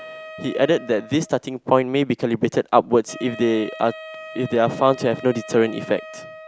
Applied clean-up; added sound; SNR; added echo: none; Wind instrument, woodwind instrument; 17 dB; none.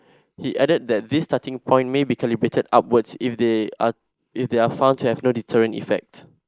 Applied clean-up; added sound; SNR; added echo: neural mask model Resemble Enhance denoiser.